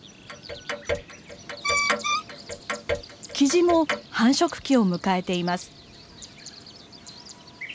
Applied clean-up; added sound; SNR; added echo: none; Clock; 7 dB; none.